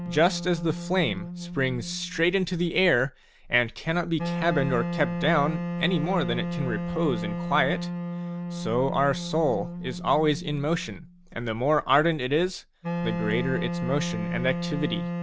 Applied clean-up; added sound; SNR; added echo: none; Wind instrument, woodwind instrument; 6 dB; none.